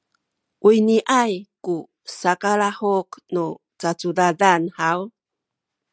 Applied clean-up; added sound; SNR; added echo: none; none; none; none.